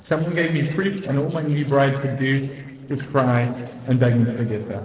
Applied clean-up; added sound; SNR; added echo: neural separator model SepFormer DNS4.